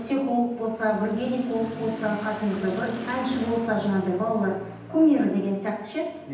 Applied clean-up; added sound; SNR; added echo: none; Motorcycle / Accelerating, revving, vroom; 14 dB; reverberation time 0.9 s.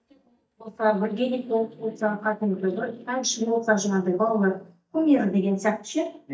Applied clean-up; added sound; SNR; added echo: neural mask model DeepFilterNet 3.